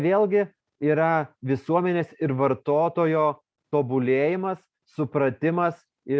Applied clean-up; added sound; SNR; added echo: none; none; none; none.